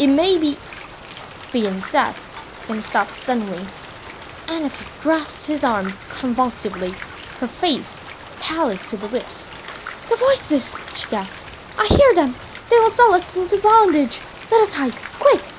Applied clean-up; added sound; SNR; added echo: none; Bathtub (filling or washing) + Rain; 16 dB; none.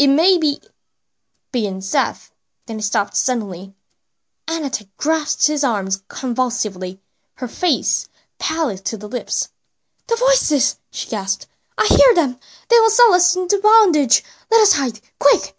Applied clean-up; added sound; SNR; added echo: none; none; none; none.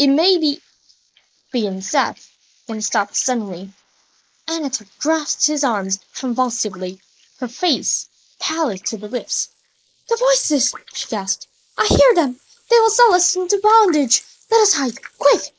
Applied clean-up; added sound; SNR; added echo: neural mask model Resemble Enhance denoiser.